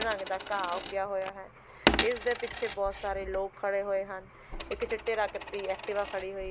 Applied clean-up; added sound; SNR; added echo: none; Coin (dropping); 3 dB; none.